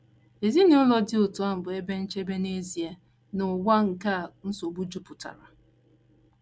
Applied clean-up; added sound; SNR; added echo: none; none; none; none.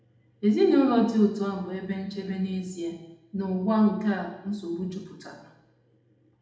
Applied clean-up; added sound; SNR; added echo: none; none; none; reverberation time 0.8 s.